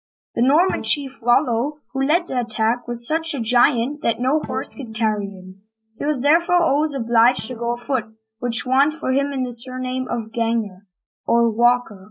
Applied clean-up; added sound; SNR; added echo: neural mask model DeepFilterNet 3.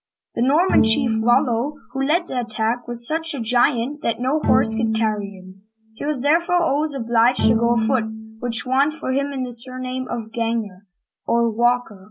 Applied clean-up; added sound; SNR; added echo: none; Bowed string instrument; 4 dB; none.